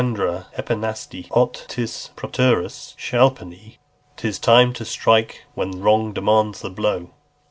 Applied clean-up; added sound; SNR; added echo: none; none; none; none.